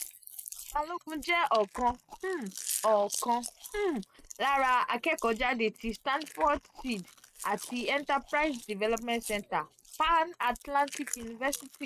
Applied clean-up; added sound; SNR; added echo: neural mask model RNNoise.